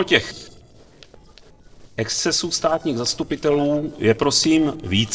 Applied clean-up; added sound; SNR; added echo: neural separator model SepFormer DNS4.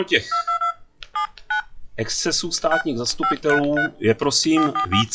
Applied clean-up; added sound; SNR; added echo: classical method WPE with log-MMSE.